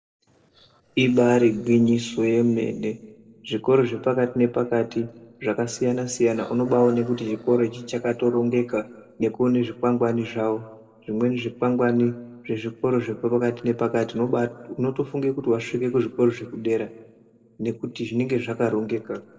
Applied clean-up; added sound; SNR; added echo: neural separator model SepFormer DNS4.